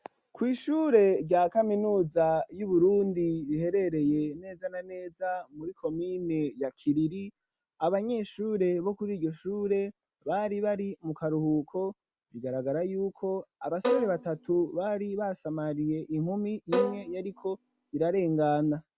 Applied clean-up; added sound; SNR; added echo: none; Bowed string instrument; 5 dB; none.